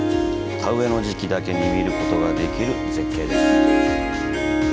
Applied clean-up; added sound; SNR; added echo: none; Harp; -4 dB; none.